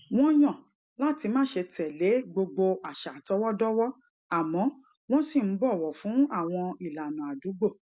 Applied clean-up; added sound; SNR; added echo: none; none; none; none.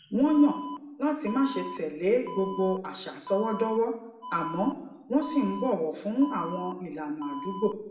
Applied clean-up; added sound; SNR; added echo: none; Alarm; 13 dB; reverberation time 0.7 s.